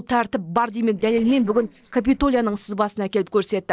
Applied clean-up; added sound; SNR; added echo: neural separator model SepFormer DNS4.